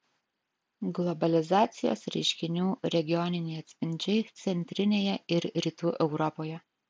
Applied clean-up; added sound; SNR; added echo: none; none; none; none.